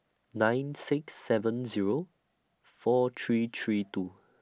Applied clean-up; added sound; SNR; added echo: none; none; none; none.